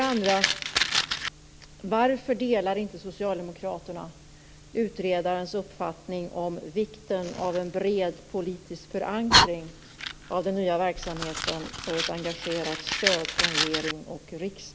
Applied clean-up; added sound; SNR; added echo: none; Fire; 2 dB; none.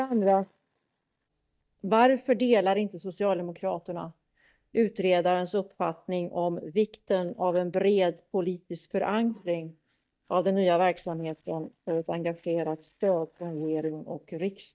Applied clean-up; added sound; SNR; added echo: neural mask model DeepFilterNet 3.